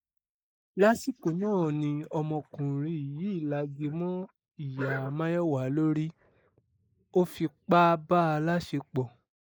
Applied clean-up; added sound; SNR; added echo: neural mask model Resemble Enhance denoiser.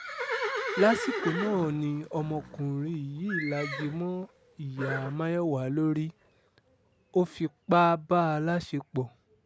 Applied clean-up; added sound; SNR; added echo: none; Livestock, farm animals, working animals; 9 dB; none.